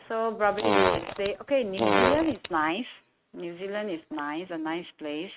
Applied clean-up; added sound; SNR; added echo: neural mask model RNNoise.